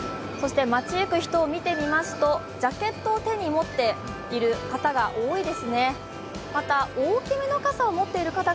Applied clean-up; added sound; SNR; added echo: none; Wind chime; 15 dB; none.